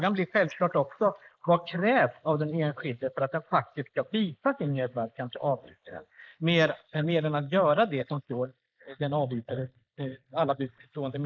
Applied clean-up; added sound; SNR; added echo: neural mask model Resemble Enhance denoiser.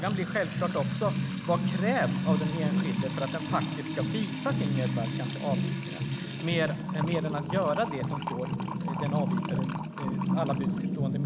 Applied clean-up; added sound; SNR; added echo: none; Trickle, dribble / Water tap, faucet / Music; -3 dB; none.